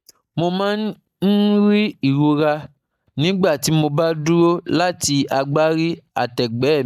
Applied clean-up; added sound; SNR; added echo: neural mask model DeepFilterNet 3.